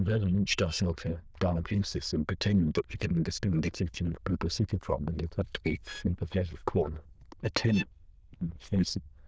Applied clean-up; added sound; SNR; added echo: neural diffusion model UNIVERSE++.